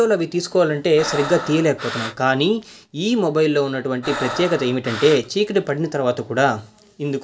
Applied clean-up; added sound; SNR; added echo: none; Breathing; 11 dB; none.